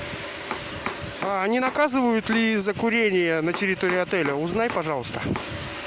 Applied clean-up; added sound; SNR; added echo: none; Domestic sounds, home sounds; 13 dB; none.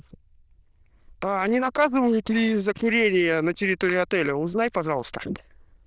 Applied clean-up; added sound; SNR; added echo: neural diffusion model UNIVERSE++.